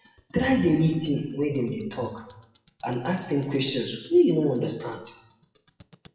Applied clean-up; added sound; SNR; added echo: classical method WPE with log-MMSE.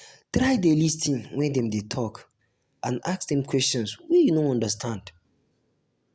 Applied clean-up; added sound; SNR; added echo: none; none; none; none.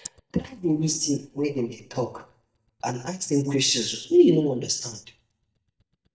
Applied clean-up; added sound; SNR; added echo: neural mask model DeepFilterNet 3.